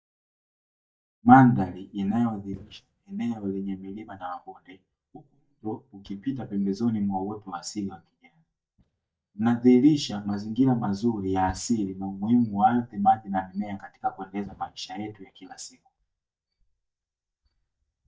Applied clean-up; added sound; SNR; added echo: neural mask model DeepFilterNet 3.